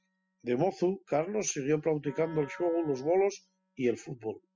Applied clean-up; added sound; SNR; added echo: classical method spectral subtraction.